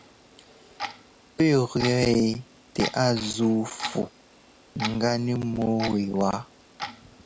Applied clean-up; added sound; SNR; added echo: none; Clock; 13 dB; none.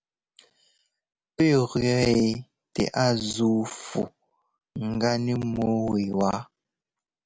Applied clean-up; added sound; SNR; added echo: none; none; none; none.